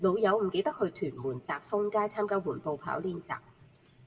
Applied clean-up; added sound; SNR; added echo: none; none; none; reverberation time 1.3 s.